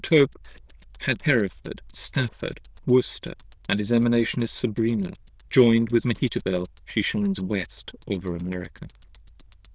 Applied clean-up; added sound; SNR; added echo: neural diffusion model UNIVERSE++.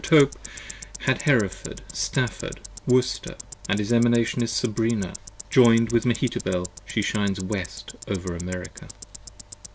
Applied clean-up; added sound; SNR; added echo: none; Tick-tock; 17 dB; none.